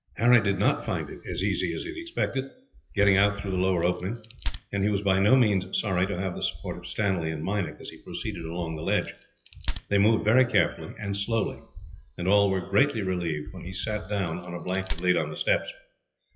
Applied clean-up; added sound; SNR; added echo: classical method WPE with log-MMSE.